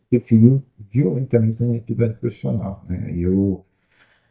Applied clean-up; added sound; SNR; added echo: neural mask model DeepFilterNet 3.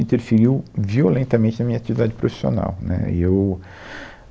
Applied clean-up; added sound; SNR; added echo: none; none; none; none.